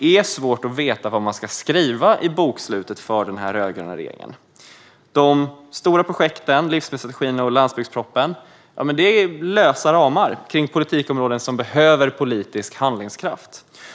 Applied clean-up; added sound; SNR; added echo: none; none; none; none.